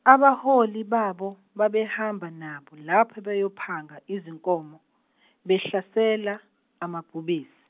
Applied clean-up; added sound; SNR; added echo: none; none; none; none.